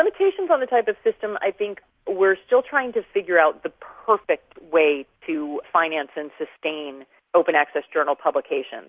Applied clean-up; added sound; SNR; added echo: none; none; none; none.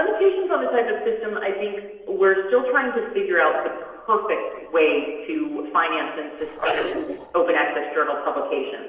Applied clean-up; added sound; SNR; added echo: neural separator model SepFormer DNS4.